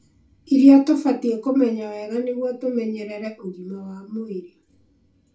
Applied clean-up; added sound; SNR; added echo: none; none; none; reverberation time 0.2 s.